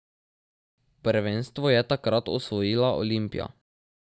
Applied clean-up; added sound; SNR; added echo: none; none; none; none.